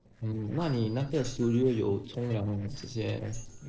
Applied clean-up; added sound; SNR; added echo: neural separator model SepFormer DNS4.